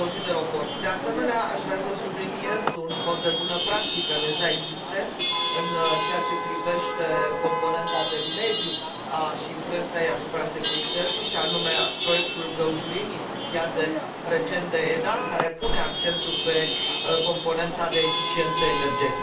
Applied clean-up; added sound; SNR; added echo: none; Chatter / Traffic noise, roadway noise / Vehicle horn, car horn, honking / Engine; 0 dB; reverberation time 0.3 s.